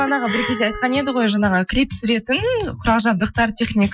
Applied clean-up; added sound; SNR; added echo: classical method Wiener filter.